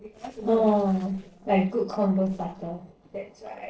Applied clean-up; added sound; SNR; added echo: neural separator model SepFormer DNS4.